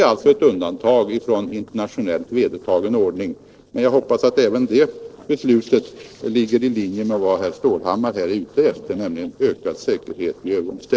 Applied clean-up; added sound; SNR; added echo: neural separator model SepFormer DNS4.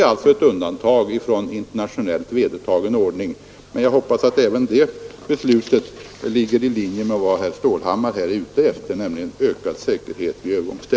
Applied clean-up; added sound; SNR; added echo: none; none; none; none.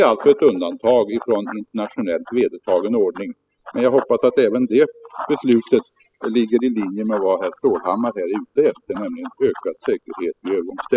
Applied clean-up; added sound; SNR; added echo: classical method spectral subtraction.